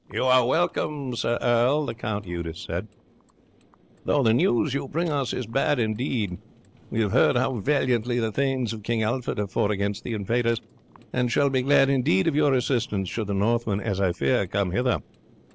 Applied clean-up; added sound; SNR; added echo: neural separator model SepFormer DNS4.